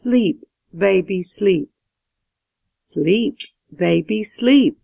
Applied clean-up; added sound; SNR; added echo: none; none; none; none.